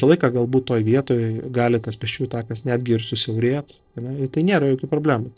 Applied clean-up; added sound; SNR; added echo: neural separator model SepFormer DNS4.